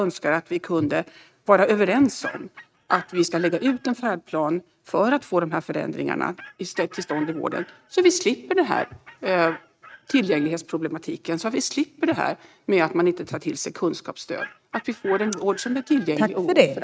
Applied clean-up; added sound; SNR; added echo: neural mask model RNNoise.